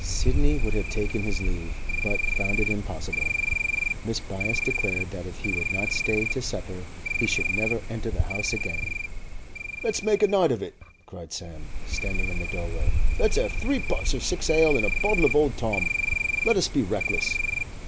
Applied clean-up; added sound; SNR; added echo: none; Cricket; -3 dB; none.